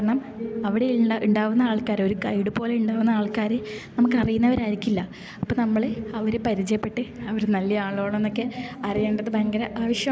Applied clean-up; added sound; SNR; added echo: none; Telephone; 16 dB; none.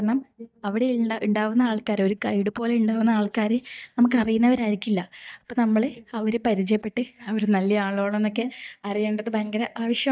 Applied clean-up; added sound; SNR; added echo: neural mask model DeepFilterNet 3.